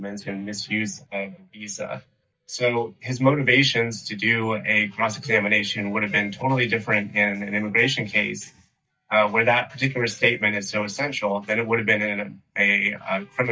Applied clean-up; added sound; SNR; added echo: neural mask model DeepFilterNet 3.